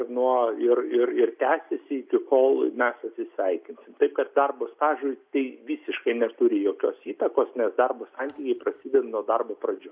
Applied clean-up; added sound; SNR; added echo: none; none; none; none.